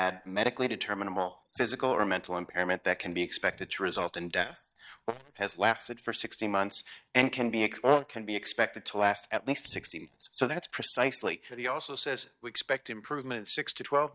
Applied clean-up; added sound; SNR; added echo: neural mask model DeepFilterNet 3.